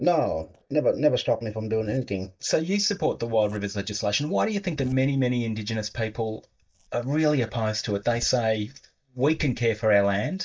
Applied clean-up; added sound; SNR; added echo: neural mask model DeepFilterNet 3.